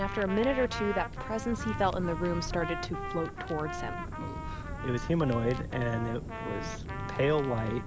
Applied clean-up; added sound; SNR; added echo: none; Trumpet + Fire; 5 dB; none.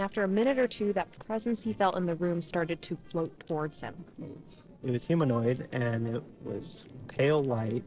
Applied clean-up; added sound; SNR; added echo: neural separator model SepFormer DNS4.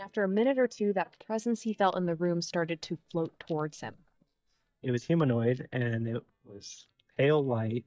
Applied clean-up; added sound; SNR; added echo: neural mask model DeepFilterNet 3.